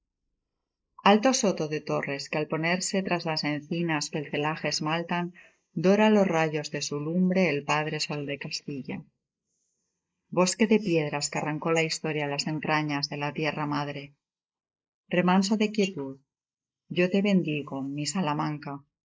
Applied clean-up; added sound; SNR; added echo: neural mask model Resemble Enhance denoiser.